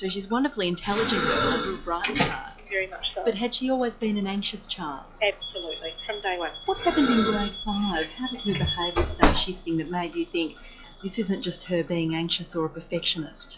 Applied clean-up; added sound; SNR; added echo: classical method log-MMSE.